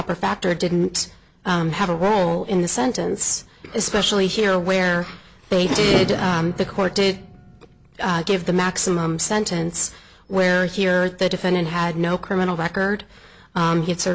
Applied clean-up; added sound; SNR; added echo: none; Piano; 9 dB; none.